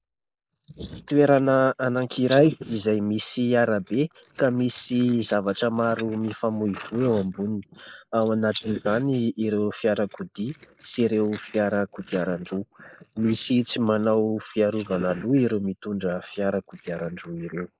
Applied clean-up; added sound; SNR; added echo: neural mask model Resemble Enhance denoiser.